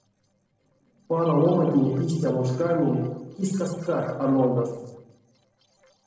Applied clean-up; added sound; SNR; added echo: neural separator model SepFormer DNS4.